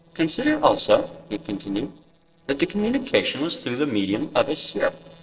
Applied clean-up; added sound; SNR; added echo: neural separator model SepFormer DNS4.